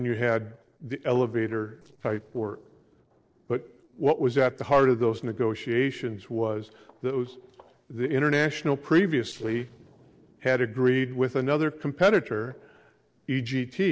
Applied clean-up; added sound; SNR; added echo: neural separator model SepFormer DNS4.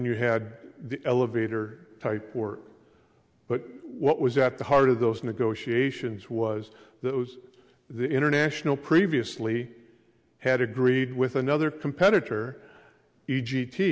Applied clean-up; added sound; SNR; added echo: none; none; none; none.